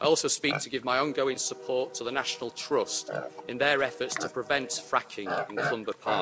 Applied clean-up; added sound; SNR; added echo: none; Livestock, farm animals, working animals; 8 dB; none.